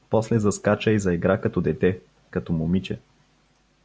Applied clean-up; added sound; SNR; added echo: none; none; none; none.